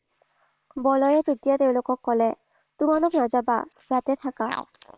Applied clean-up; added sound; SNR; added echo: neural separator model SepFormer WHAM!.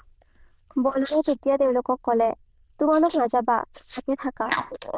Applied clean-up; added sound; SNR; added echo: neural diffusion model UNIVERSE++.